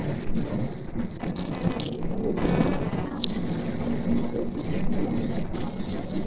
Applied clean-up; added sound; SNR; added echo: neural separator model SepFormer DNS4.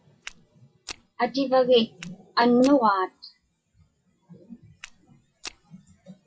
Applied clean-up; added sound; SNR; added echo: classical method WPE with log-MMSE.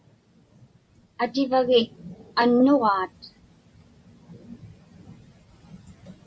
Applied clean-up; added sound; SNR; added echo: none; none; none; none.